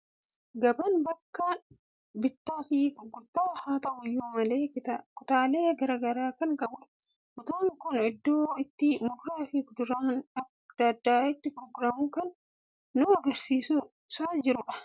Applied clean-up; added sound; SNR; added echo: none; none; none; none.